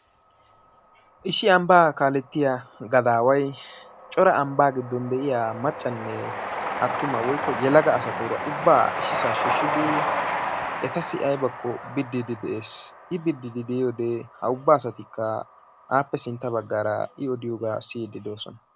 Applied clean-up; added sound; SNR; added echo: none; Train; 8 dB; none.